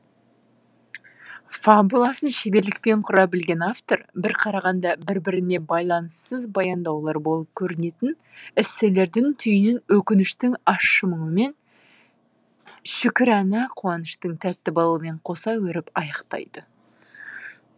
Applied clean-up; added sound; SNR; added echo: none; none; none; none.